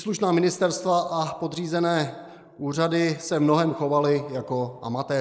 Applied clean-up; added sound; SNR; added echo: neural mask model Resemble Enhance denoiser.